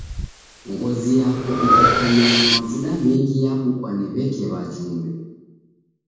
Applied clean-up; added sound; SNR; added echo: none; Breathing; 2 dB; reverberation time 1.2 s.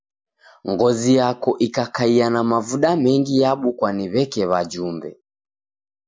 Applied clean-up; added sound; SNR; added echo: none; none; none; none.